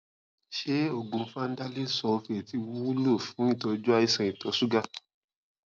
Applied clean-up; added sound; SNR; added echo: none; none; none; none.